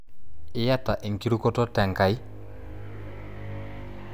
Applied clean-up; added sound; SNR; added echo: none; none; none; none.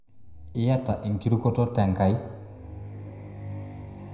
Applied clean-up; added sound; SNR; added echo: none; none; none; reverberation time 0.7 s.